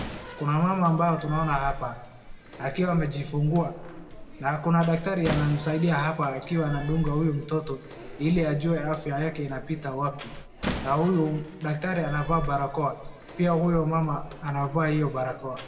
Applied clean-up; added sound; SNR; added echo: none; Slam; 11 dB; reverberation time 0.8 s.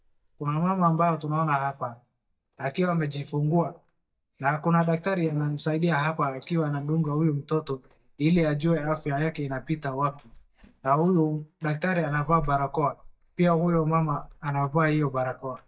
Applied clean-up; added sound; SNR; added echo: neural mask model DeepFilterNet 3.